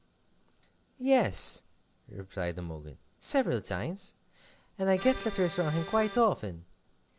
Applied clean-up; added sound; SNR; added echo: none; Accordion; 9 dB; none.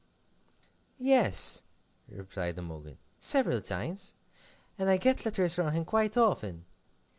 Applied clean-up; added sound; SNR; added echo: none; none; none; none.